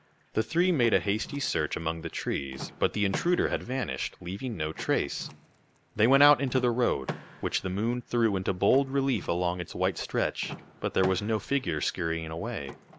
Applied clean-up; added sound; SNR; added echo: none; Door / Car; 17 dB; none.